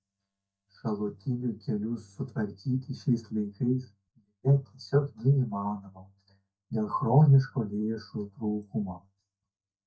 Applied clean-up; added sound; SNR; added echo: neural mask model DeepFilterNet 3.